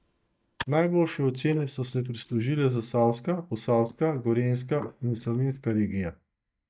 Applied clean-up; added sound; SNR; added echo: neural mask model DeepFilterNet 3.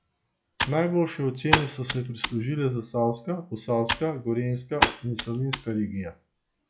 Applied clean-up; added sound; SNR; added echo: classical method log-MMSE.